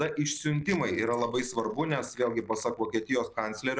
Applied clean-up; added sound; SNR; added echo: neural mask model Resemble Enhance denoiser.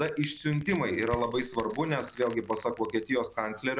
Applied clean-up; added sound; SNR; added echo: none; Crushing; 15 dB; none.